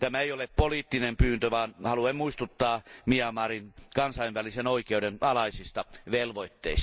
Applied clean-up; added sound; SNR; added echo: none; none; none; none.